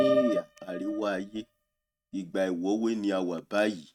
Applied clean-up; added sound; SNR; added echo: neural mask model RNNoise.